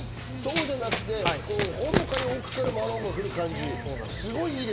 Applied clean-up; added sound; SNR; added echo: none; Run; 3 dB; none.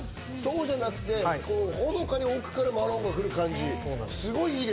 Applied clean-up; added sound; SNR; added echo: none; none; none; none.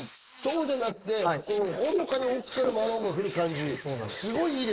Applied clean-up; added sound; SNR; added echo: neural mask model Resemble Enhance denoiser.